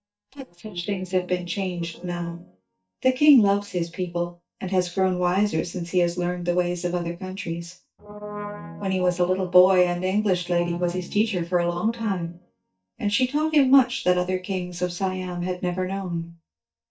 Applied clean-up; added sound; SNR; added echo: neural mask model DeepFilterNet 3.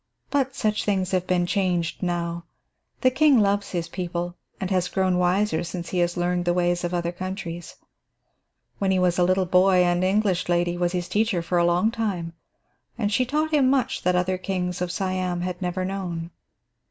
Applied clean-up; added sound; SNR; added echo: none; none; none; none.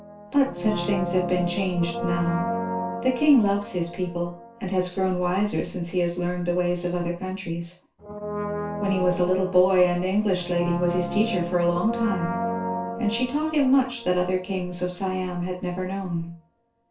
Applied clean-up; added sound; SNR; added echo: none; Brass instrument; 8 dB; reverberation time 0.3 s.